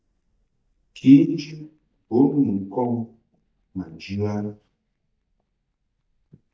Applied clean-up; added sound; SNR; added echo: neural mask model DeepFilterNet 3.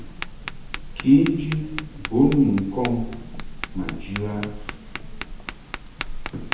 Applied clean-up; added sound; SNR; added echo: none; Tap; 8 dB; reverberation time 0.8 s.